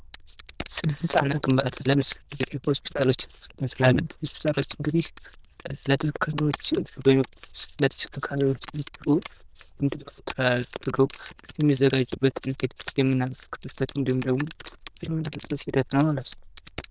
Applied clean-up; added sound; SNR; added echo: neural diffusion model UNIVERSE++.